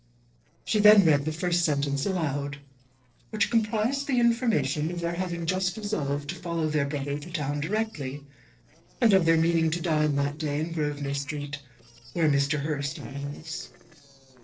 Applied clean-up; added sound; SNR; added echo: neural separator model SepFormer DNS4.